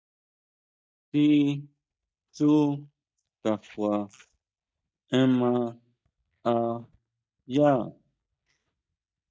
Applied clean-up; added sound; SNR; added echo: neural mask model DeepFilterNet 3.